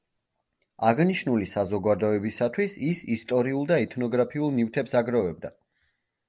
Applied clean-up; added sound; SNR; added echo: none; none; none; none.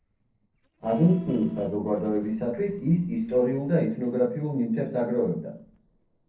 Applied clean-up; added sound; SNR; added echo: neural separator model SepFormer DNS4.